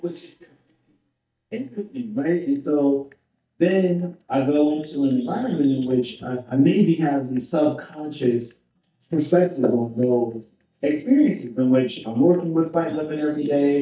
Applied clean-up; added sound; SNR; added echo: neural mask model DeepFilterNet 3.